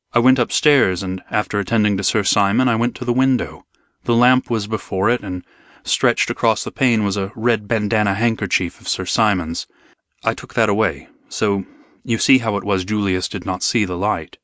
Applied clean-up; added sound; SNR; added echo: none; none; none; none.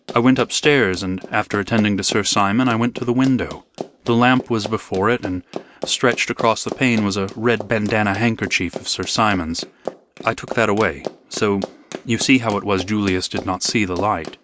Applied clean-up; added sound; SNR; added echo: none; Run; 15 dB; none.